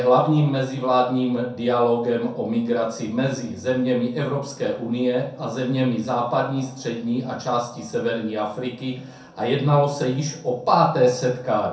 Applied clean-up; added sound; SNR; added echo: none; none; none; reverberation time 0.5 s.